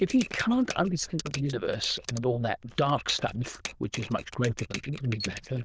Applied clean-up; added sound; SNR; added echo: neural diffusion model UNIVERSE++.